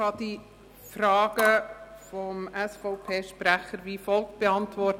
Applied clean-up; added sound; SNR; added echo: none; none; none; none.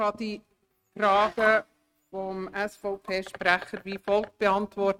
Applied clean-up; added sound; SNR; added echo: neural mask model RNNoise.